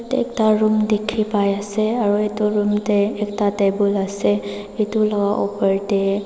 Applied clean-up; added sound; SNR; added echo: none; none; none; none.